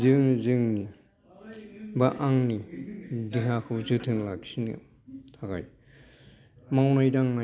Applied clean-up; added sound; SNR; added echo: none; none; none; none.